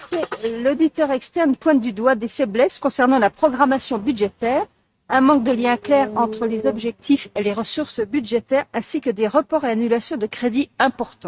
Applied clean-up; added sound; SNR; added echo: neural mask model RNNoise.